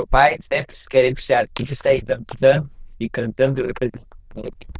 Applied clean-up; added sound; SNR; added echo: neural diffusion model UNIVERSE++.